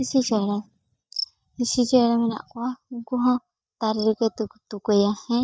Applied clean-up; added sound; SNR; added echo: neural mask model DeepFilterNet 3.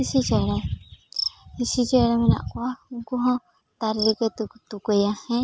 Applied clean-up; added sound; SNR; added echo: none; Cricket; 14 dB; none.